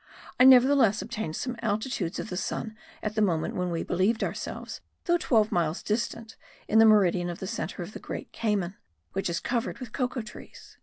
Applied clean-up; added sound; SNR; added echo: none; none; none; none.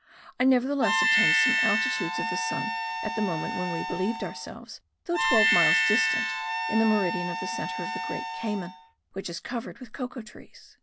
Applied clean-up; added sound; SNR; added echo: none; Harmonica; -3 dB; none.